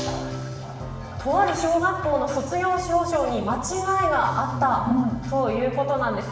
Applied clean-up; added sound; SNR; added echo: none; none; none; reverberation time 1.0 s.